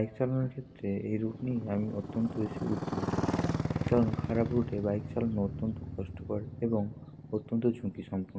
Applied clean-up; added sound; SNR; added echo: none; Motorcycle; 4 dB; reverberation time 1.3 s.